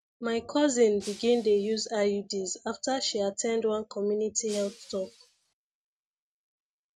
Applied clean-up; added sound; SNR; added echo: neural mask model RNNoise.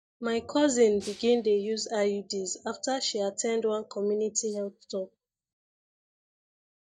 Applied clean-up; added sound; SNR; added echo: neural mask model DeepFilterNet 3.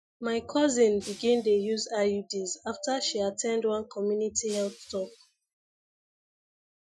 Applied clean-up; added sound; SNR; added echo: classical method Wiener filter.